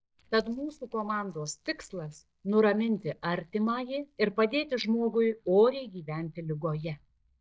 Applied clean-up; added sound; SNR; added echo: neural mask model DeepFilterNet 3.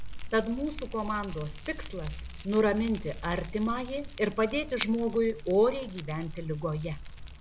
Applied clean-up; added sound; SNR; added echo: none; Fire; 8 dB; none.